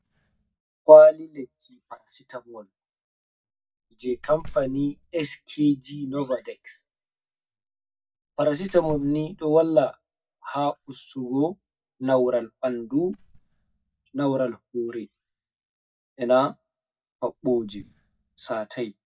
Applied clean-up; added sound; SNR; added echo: neural mask model DeepFilterNet 3.